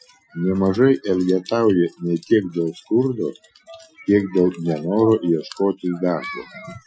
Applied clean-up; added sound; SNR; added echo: classical method Wiener filter.